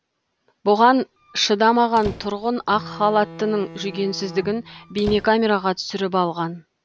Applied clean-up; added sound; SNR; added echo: none; Squeak + Bowed string instrument; 17 dB; none.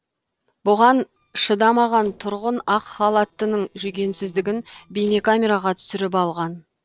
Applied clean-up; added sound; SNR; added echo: neural separator model SepFormer DNS4.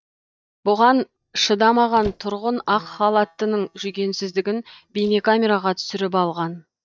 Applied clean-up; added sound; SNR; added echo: neural mask model DeepFilterNet 3.